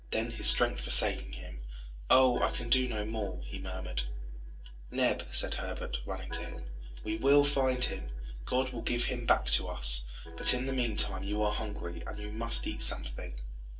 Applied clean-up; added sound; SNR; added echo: neural separator model SepFormer DNS4.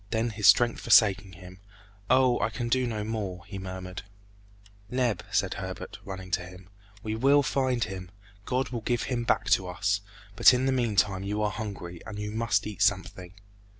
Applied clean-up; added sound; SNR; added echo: none; none; none; none.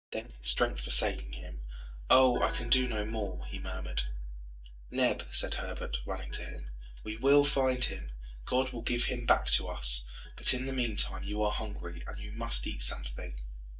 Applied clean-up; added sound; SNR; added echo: neural mask model DeepFilterNet 3.